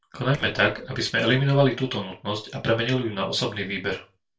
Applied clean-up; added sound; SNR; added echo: neural separator model SepFormer DNS4.